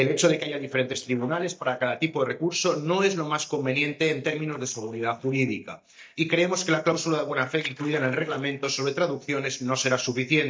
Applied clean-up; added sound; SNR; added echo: neural mask model DeepFilterNet 3.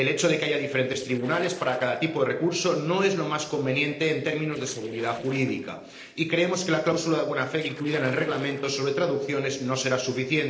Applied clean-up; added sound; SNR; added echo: neural separator model SepFormer DNS4.